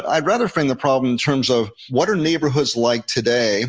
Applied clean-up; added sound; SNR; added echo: none; none; none; none.